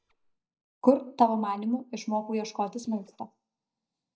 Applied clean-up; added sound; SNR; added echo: neural mask model DeepFilterNet 3.